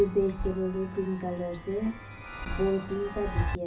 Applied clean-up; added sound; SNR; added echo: none; Chime; 6 dB; reverberation time 0.4 s.